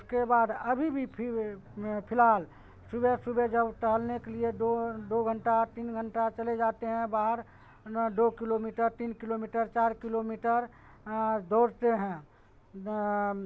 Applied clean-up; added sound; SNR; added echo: none; none; none; none.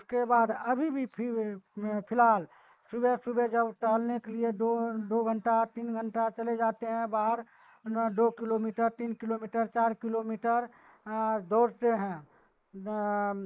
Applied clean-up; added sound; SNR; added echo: neural mask model Resemble Enhance denoiser.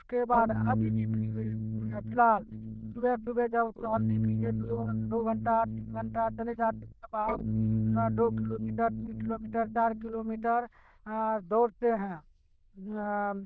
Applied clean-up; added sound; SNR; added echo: neural diffusion model UNIVERSE++.